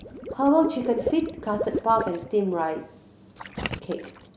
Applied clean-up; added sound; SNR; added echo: none; Water / Liquid; 8 dB; none.